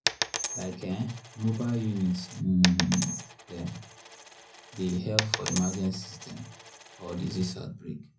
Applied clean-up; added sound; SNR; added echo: none; Coin (dropping); 5 dB; reverberation time 0.4 s.